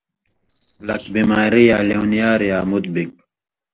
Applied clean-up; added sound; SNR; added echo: neural separator model SepFormer DNS4.